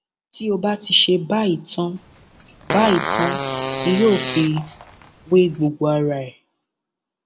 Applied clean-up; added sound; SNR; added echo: none; Fart; 4 dB; none.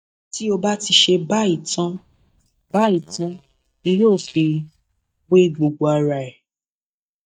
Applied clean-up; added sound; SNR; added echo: neural mask model DeepFilterNet 3.